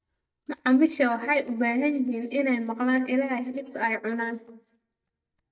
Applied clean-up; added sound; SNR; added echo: neural mask model DeepFilterNet 3.